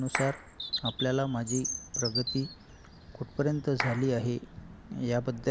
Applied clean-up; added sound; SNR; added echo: none; Clapping + Bird vocalization, bird call, bird song; 7 dB; none.